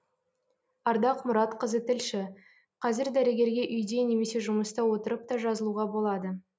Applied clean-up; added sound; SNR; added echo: none; none; none; none.